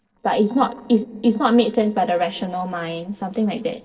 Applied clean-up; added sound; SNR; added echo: neural separator model SepFormer DNS4.